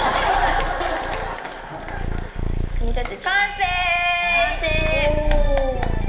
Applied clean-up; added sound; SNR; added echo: none; Purr; 1 dB; reverberation time 1.1 s.